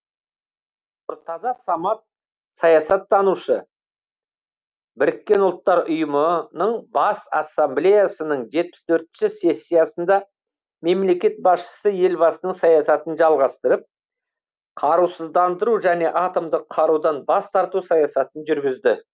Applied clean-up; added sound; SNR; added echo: none; none; none; none.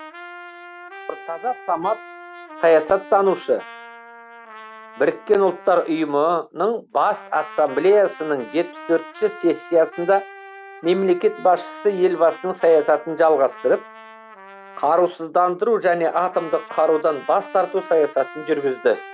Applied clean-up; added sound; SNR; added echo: none; Trumpet; 19 dB; none.